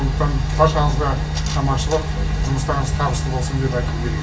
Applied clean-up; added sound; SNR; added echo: none; none; none; reverberation time 0.2 s.